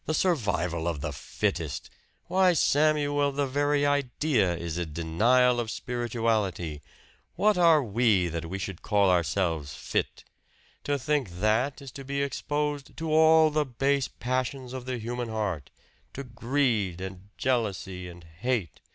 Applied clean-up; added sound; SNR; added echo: none; none; none; none.